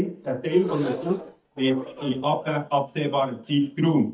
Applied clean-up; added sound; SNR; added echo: neural mask model DeepFilterNet 3.